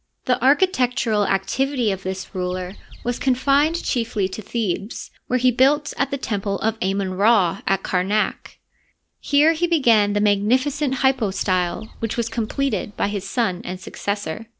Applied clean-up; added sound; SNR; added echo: none; Bird vocalization, bird call, bird song; 18 dB; none.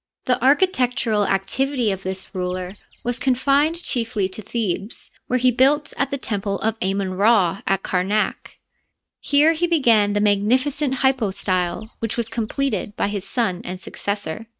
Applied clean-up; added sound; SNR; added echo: neural mask model RNNoise.